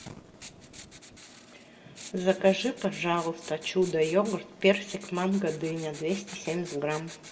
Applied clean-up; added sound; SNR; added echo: none; Writing; 18 dB; reverberation time 1.0 s.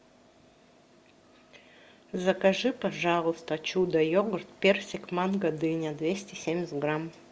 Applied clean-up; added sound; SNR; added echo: none; none; none; none.